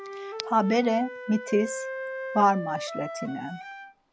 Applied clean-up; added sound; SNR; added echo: none; Wind instrument, woodwind instrument; 9 dB; none.